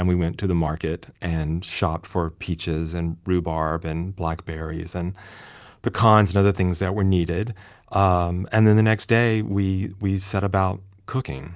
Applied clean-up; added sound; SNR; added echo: none; none; none; none.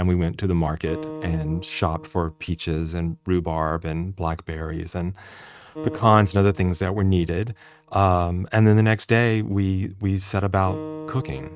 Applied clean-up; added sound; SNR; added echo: neural mask model RNNoise.